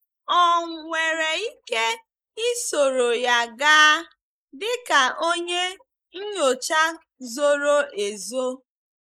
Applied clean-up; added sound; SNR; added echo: neural mask model Resemble Enhance denoiser.